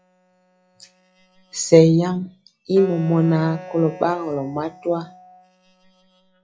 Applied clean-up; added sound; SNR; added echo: classical method log-MMSE.